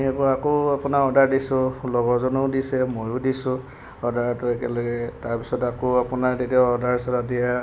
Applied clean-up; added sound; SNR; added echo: none; none; none; none.